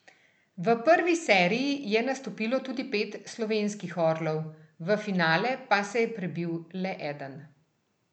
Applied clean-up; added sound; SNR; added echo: none; none; none; none.